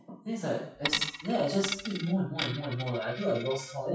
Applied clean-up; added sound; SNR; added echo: classical method WPE with log-MMSE.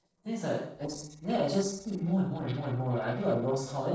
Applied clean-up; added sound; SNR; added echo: neural separator model SepFormer DNS4.